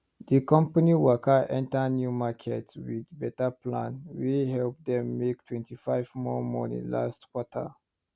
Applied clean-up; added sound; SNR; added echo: none; none; none; none.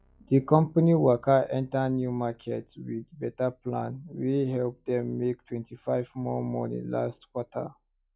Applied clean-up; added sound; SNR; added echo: classical method log-MMSE.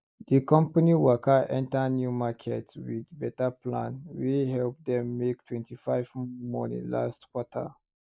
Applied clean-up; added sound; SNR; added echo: neural mask model Resemble Enhance denoiser.